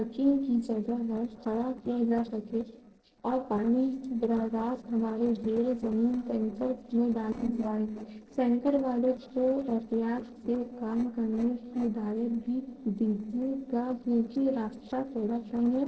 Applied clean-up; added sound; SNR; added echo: neural separator model SepFormer DNS4.